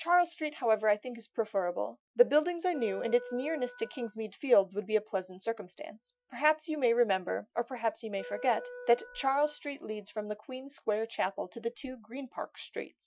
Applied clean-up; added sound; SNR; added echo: classical method Wiener filter.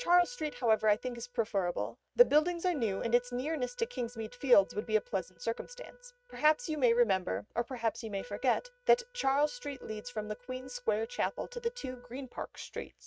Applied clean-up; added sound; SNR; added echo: neural mask model RNNoise.